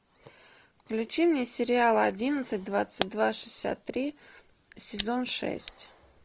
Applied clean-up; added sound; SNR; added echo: none; Camera; 12 dB; none.